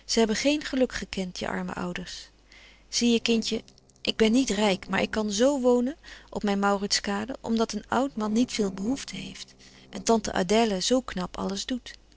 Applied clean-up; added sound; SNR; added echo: neural separator model SepFormer DNS4.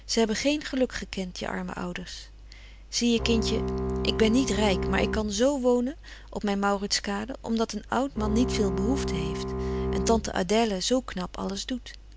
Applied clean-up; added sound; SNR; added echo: none; Bowed string instrument; 3 dB; none.